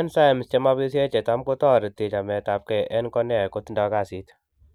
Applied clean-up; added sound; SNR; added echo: none; none; none; none.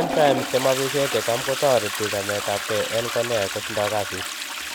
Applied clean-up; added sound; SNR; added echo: none; Toilet flush; 4 dB; none.